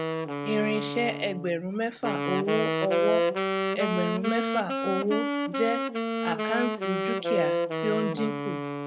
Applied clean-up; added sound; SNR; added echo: none; Wind instrument, woodwind instrument; -1 dB; none.